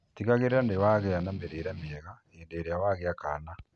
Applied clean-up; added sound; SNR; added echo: none; Strum; 15 dB; none.